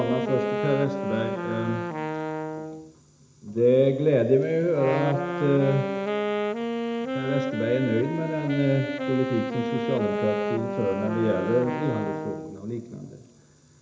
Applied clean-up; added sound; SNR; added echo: none; Wind instrument, woodwind instrument; 4 dB; reverberation time 0.8 s.